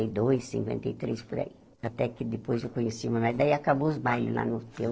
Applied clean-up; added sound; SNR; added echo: neural separator model SepFormer DNS4.